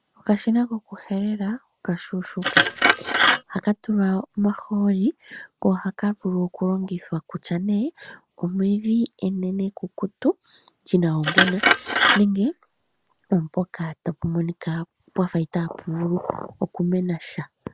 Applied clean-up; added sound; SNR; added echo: none; Glass; -2 dB; none.